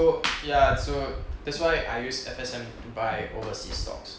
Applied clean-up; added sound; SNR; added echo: none; none; none; none.